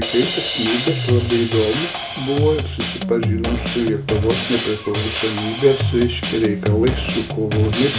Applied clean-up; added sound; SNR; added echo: none; Drum kit; 2 dB; none.